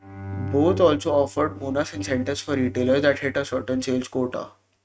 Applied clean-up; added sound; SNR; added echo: neural mask model RNNoise.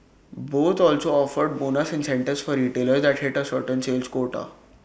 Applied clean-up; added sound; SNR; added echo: none; none; none; none.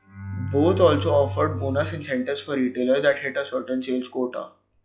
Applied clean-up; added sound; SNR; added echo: classical method log-MMSE.